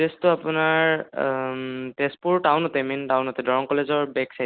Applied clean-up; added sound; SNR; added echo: none; none; none; none.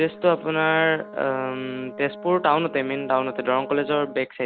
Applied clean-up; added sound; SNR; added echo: none; Brass instrument; 16 dB; none.